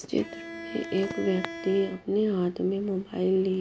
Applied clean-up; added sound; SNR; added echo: none; Bowed string instrument; 14 dB; none.